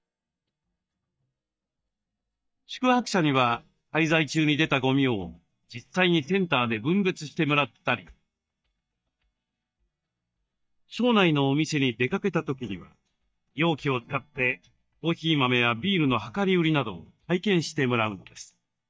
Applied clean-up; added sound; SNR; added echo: neural mask model DeepFilterNet 3.